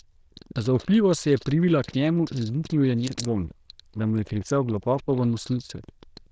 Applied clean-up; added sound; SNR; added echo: neural diffusion model UNIVERSE++.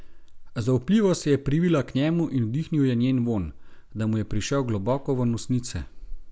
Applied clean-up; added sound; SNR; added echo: none; none; none; none.